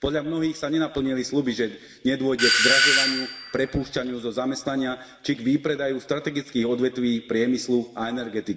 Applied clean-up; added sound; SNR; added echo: none; Doorbell; -3 dB; reverberation time 1.4 s.